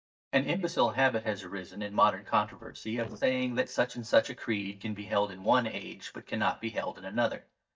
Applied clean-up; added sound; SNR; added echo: neural mask model DeepFilterNet 3.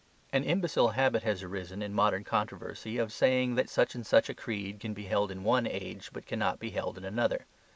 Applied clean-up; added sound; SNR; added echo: none; none; none; none.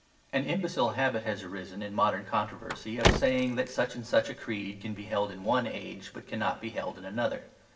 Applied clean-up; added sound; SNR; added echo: none; Car; 3 dB; reverberation time 0.6 s.